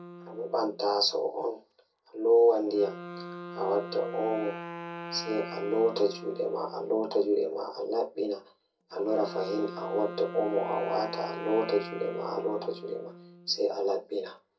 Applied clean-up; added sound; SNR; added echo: none; Wind instrument, woodwind instrument; 13 dB; reverberation time 0.3 s.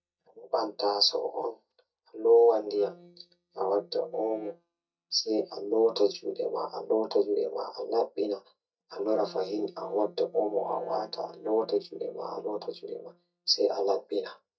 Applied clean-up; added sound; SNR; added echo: neural mask model DeepFilterNet 3.